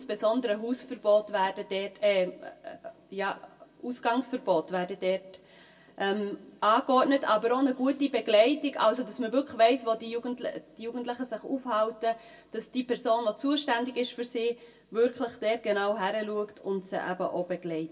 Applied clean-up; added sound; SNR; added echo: none; none; none; reverberation time 0.2 s.